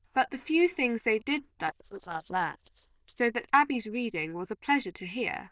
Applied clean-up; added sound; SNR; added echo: neural diffusion model UNIVERSE++.